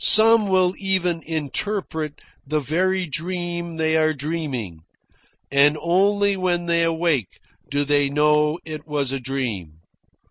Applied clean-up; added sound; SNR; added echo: none; none; none; none.